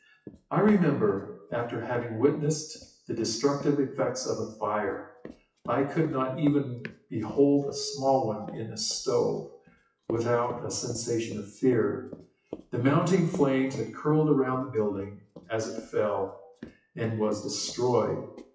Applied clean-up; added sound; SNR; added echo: classical method WPE with log-MMSE.